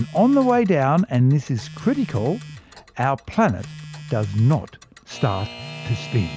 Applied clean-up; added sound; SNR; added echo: none; Telephone + Alarm / Clock; 17 dB; none.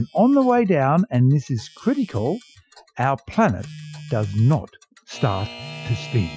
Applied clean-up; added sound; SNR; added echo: classical method Wiener filter.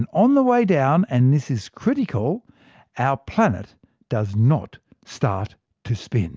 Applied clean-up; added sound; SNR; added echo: none; none; none; none.